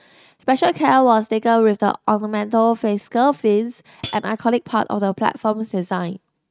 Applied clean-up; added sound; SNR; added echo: neural mask model RNNoise.